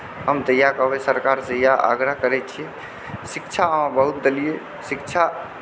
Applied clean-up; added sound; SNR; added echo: none; none; none; none.